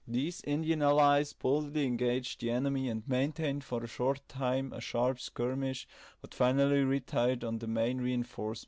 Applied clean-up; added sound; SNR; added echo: none; none; none; none.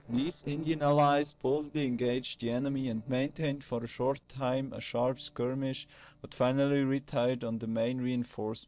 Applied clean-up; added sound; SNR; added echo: neural separator model SepFormer DNS4.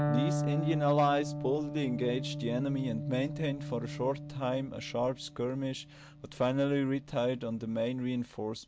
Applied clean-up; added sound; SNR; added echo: none; Electric guitar; 5 dB; none.